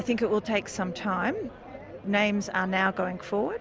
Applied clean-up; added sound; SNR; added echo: none; none; none; none.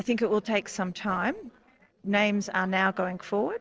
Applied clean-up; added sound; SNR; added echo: neural separator model SepFormer DNS4.